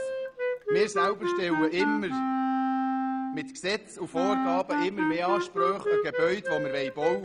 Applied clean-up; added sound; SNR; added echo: none; Wind instrument, woodwind instrument; -3 dB; none.